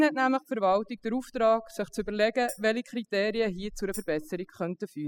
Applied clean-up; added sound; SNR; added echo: classical method spectral subtraction.